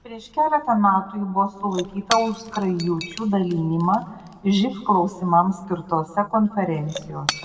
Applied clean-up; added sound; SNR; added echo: none; Shatter / Crushing; 15 dB; reverberation time 1.1 s.